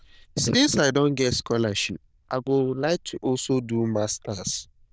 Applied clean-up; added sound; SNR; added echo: neural diffusion model UNIVERSE++.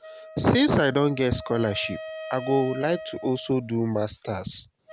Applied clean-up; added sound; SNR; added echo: none; Wind instrument, woodwind instrument; 15 dB; none.